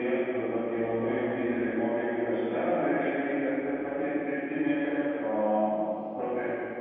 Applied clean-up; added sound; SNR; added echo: none; none; none; reverberation time 2.2 s.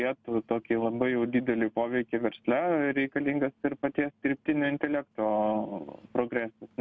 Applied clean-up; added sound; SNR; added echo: none; none; none; none.